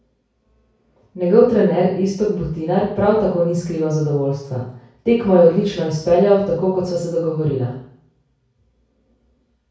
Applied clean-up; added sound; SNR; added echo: none; none; none; reverberation time 0.6 s.